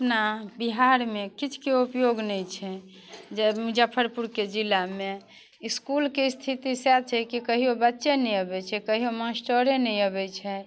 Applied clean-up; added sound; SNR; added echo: none; none; none; none.